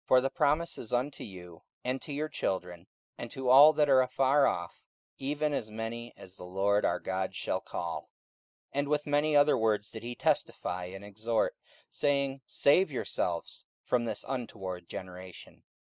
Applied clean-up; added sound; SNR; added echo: neural mask model Resemble Enhance denoiser.